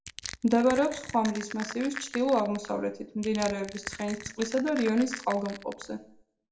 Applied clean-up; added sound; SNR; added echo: none; Crushing; 13 dB; reverberation time 0.4 s.